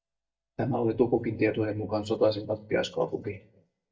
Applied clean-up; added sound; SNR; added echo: neural mask model DeepFilterNet 3.